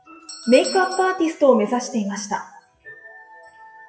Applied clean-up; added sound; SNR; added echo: classical method WPE with log-MMSE.